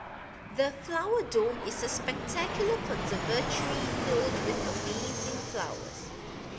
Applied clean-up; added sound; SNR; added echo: none; Fixed-wing aircraft, airplane; 2 dB; reverberation time 2.1 s.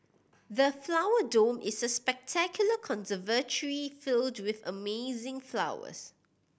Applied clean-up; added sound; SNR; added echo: none; none; none; none.